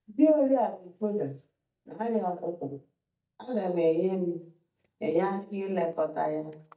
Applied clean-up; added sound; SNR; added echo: neural mask model DeepFilterNet 3.